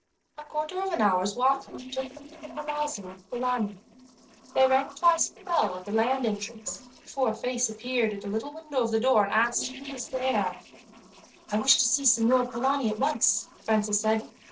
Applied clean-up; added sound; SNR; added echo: neural separator model SepFormer DNS4.